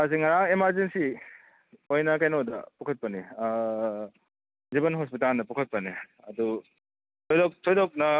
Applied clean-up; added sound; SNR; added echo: none; none; none; none.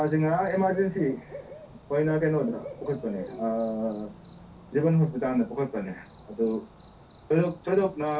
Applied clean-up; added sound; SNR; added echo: none; Cricket / Bird; 18 dB; reverberation time 0.3 s.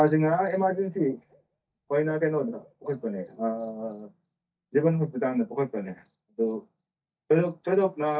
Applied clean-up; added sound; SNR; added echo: neural mask model DeepFilterNet 3.